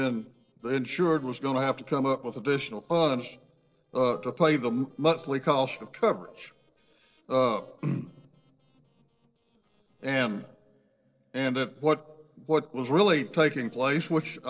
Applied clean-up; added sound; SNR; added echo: neural separator model SepFormer DNS4.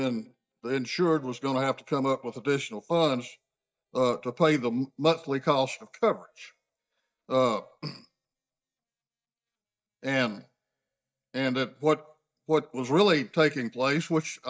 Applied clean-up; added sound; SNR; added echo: neural mask model DeepFilterNet 3.